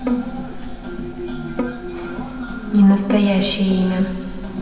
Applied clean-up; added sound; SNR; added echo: none; Bowed string instrument; 12 dB; reverberation time 2.9 s.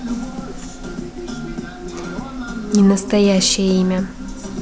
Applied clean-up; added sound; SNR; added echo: none; none; none; none.